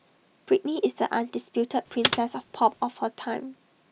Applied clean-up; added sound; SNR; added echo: none; Computer keyboard; 1 dB; none.